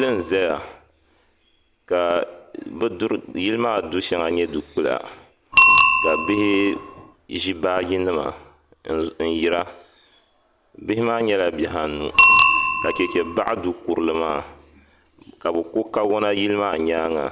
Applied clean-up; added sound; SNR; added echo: none; Bicycle bell; 1 dB; none.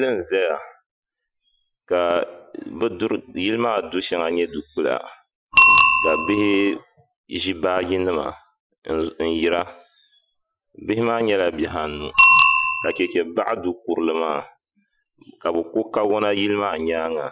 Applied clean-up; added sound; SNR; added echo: classical method Wiener filter.